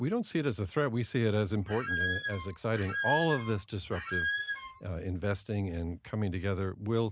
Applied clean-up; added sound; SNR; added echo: none; Squeak; 3 dB; none.